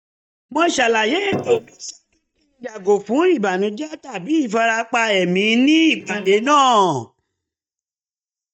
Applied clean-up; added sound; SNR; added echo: neural mask model DeepFilterNet 3.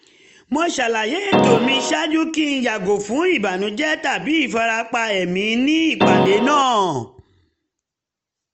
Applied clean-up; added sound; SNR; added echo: none; Keyboard (musical); -3 dB; none.